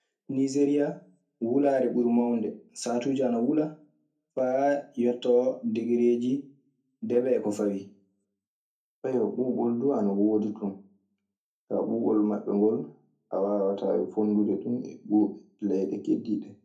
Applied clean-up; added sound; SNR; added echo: none; none; none; reverberation time 0.3 s.